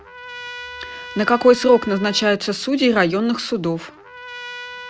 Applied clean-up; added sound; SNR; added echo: none; Trumpet; 16 dB; none.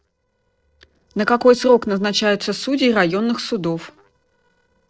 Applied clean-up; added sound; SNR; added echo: neural separator model SepFormer DNS4.